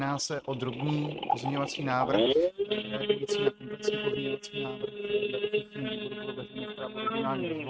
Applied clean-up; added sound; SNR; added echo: neural mask model RNNoise.